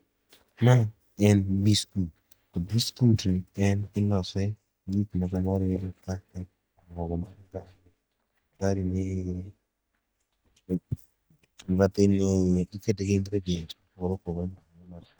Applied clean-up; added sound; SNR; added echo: neural mask model DeepFilterNet 3.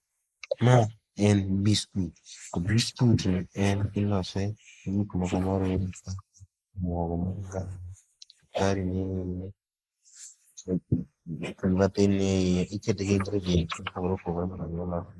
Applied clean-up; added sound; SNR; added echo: neural mask model Resemble Enhance denoiser.